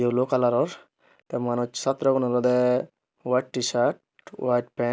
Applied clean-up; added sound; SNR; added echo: none; none; none; none.